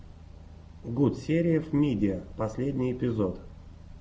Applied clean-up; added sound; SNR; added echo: none; none; none; none.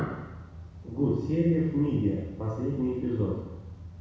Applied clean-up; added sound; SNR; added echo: none; Idling / Engine starting / Accelerating, revving, vroom / Car; 17 dB; reverberation time 1.1 s.